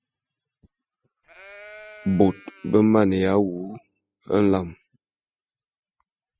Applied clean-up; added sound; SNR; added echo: classical method spectral subtraction.